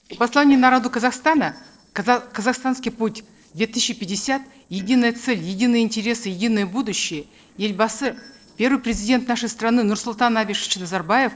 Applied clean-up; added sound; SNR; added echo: neural separator model SepFormer DNS4.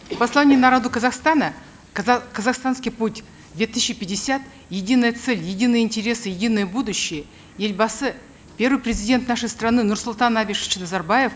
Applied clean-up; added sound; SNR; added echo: none; none; none; none.